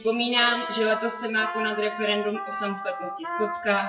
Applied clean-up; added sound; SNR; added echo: classical method WPE with log-MMSE.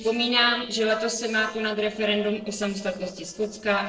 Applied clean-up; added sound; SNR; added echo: neural separator model SepFormer DNS4.